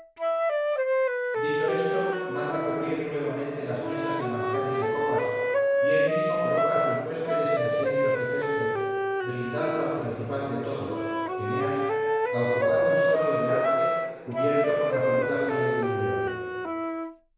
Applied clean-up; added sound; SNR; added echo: none; Wind instrument, woodwind instrument; -4 dB; reverberation time 1.9 s.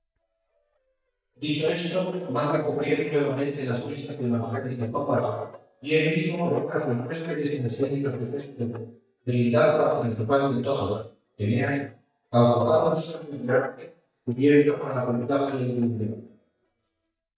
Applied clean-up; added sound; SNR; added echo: neural mask model DeepFilterNet 3.